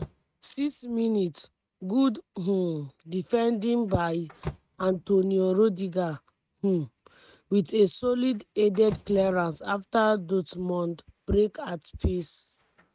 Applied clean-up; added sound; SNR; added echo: neural mask model RNNoise.